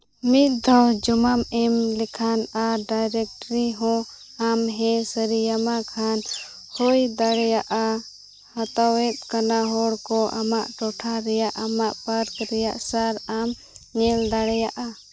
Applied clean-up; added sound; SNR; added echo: none; none; none; none.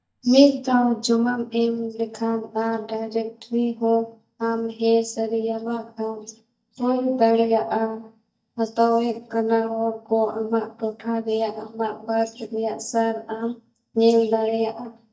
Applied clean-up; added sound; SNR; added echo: neural mask model DeepFilterNet 3.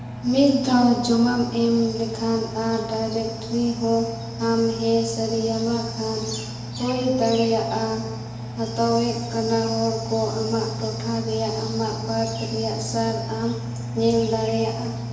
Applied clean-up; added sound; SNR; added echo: none; Engine; 9 dB; reverberation time 1.0 s.